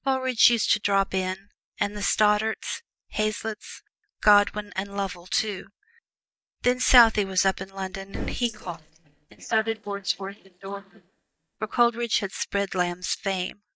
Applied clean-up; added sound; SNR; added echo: neural mask model DeepFilterNet 3.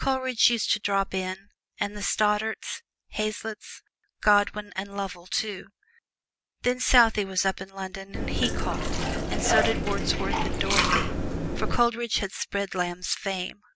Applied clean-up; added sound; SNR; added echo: none; Liquid; -3 dB; none.